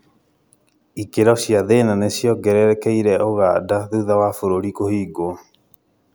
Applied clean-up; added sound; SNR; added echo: none; none; none; none.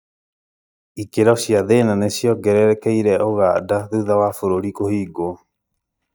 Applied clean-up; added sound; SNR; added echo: neural mask model DeepFilterNet 3.